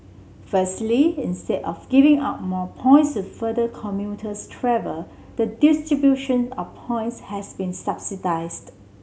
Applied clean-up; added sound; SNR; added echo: none; none; none; none.